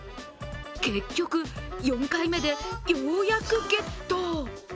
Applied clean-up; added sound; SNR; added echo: none; none; none; none.